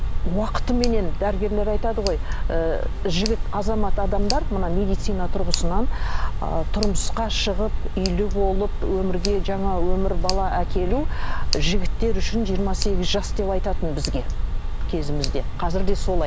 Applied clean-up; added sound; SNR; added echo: none; Tick; -4 dB; none.